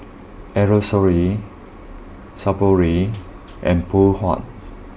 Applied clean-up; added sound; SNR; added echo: none; none; none; none.